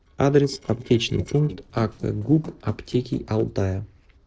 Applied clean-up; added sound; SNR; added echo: neural separator model SepFormer DNS4.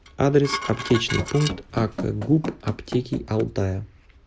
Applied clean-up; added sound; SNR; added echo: none; Dishes, pots, and pans + Run; 9 dB; none.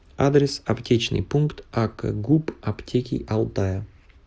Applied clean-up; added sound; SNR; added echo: none; none; none; none.